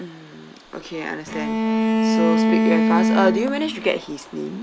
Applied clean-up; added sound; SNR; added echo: none; Bowed string instrument; -5 dB; none.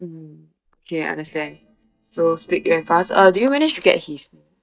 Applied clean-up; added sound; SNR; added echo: neural mask model DeepFilterNet 3.